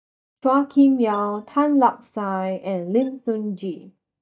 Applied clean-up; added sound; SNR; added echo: neural mask model DeepFilterNet 3.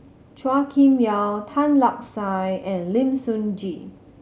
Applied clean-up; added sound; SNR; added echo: none; none; none; none.